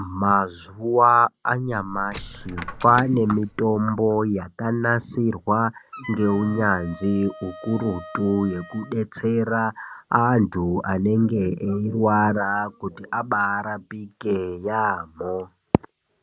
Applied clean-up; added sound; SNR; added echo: none; Wind instrument, woodwind instrument + Coin (dropping); 17 dB; none.